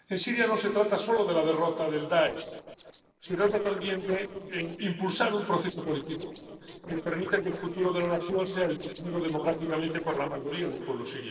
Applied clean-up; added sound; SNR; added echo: neural separator model SepFormer DNS4.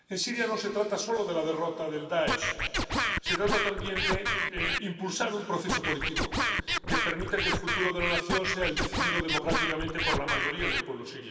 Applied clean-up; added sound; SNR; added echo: none; Scratching (performance technique); -3 dB; reverberation time 2.4 s.